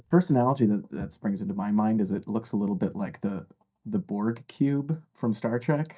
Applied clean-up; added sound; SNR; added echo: neural mask model DeepFilterNet 3.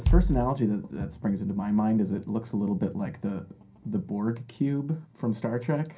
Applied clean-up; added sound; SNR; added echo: none; Bass drum; 0 dB; reverberation time 0.3 s.